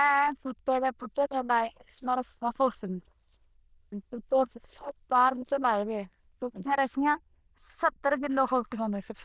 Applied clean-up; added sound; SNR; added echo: neural diffusion model UNIVERSE++.